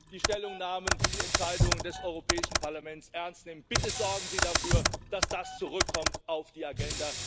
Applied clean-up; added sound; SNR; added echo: none; Computer keyboard + Sink (filling or washing); -5 dB; none.